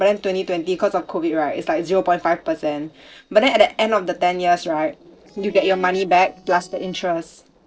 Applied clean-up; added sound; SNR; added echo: neural separator model SepFormer DNS4.